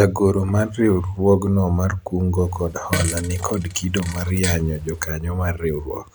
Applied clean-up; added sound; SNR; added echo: none; Fart; 11 dB; none.